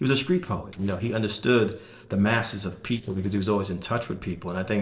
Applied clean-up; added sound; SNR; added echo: neural separator model SepFormer DNS4.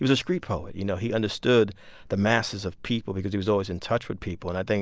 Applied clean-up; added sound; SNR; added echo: none; none; none; none.